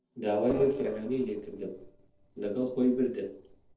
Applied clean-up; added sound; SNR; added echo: neural separator model SepFormer DNS4.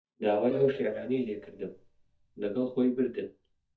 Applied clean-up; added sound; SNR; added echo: neural mask model DeepFilterNet 3.